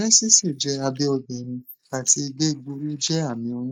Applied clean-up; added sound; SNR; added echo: neural mask model Resemble Enhance denoiser.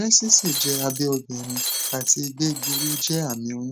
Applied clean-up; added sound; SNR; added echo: none; Shatter; 5 dB; none.